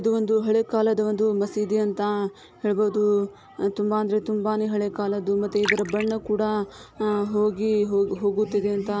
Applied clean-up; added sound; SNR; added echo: none; Liquid; 14 dB; none.